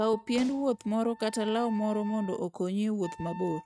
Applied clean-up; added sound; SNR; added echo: neural mask model RNNoise.